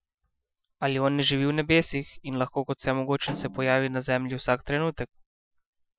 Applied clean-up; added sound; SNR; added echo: classical method Wiener filter.